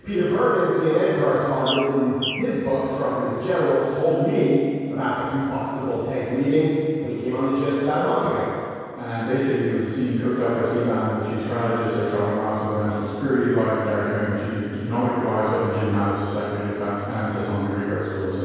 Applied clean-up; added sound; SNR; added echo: none; Bird; 12 dB; reverberation time 2.2 s.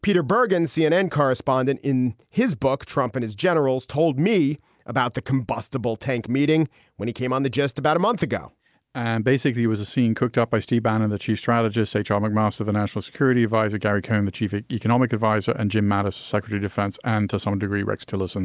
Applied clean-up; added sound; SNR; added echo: none; none; none; none.